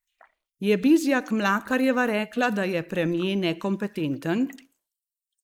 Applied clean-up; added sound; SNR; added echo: neural mask model Resemble Enhance denoiser.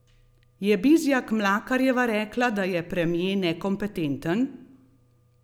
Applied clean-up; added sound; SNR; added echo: none; none; none; none.